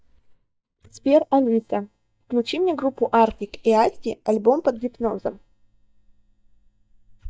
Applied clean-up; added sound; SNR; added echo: neural mask model DeepFilterNet 3.